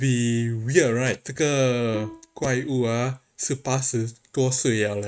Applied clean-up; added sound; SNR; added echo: neural mask model RNNoise.